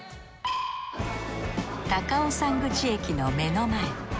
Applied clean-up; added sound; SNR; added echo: none; none; none; none.